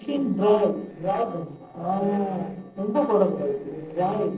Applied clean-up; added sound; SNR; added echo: neural separator model SepFormer DNS4.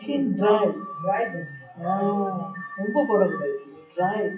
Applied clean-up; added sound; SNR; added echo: classical method WPE with log-MMSE.